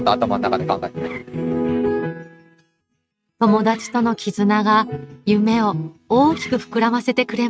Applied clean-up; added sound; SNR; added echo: neural mask model RNNoise.